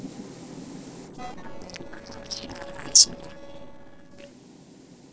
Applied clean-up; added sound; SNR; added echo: neural separator model SepFormer DNS4.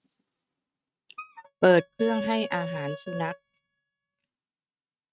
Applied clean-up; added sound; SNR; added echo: neural mask model RNNoise.